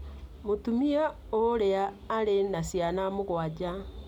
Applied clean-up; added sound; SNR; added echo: none; none; none; none.